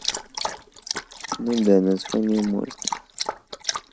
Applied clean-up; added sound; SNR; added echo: neural mask model RNNoise.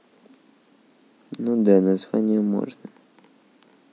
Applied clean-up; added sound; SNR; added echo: none; none; none; none.